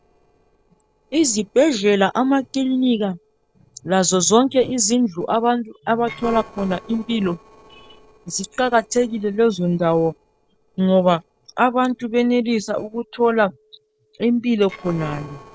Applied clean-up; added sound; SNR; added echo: neural separator model SepFormer DNS4.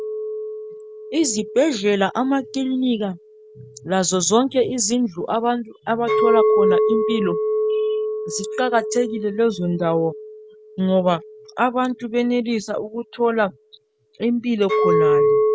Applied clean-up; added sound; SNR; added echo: none; Chink, clink; 2 dB; none.